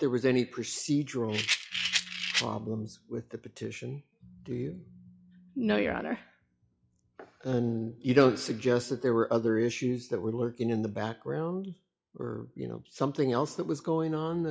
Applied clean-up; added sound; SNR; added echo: classical method log-MMSE.